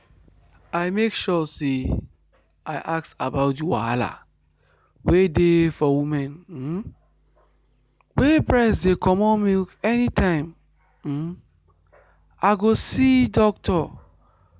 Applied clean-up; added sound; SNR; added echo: none; none; none; none.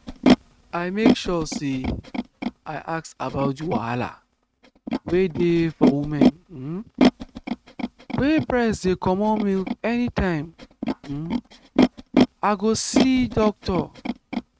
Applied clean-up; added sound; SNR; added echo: neural mask model RNNoise.